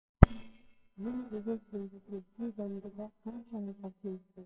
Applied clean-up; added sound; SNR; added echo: neural separator model SepFormer WHAMR!.